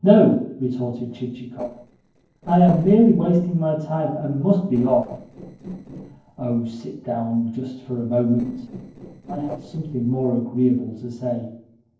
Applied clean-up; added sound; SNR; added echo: neural separator model SepFormer DNS4.